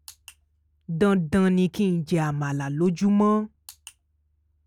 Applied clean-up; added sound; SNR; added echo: none; none; none; none.